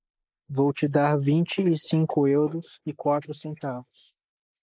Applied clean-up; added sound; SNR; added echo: neural mask model Resemble Enhance denoiser.